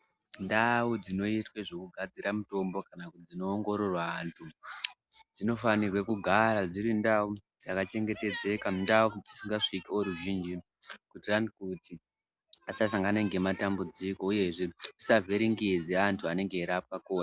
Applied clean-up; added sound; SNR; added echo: none; none; none; none.